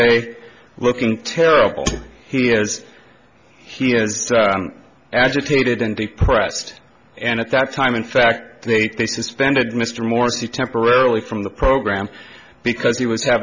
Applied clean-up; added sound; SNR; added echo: none; none; none; none.